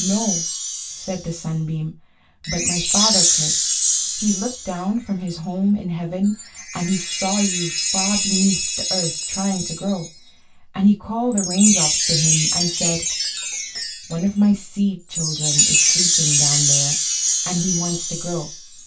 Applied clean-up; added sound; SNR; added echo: none; Chime; -2 dB; reverberation time 0.2 s.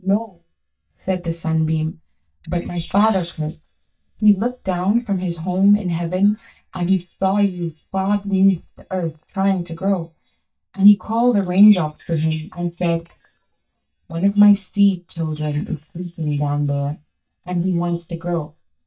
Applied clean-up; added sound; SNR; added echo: neural mask model DeepFilterNet 3.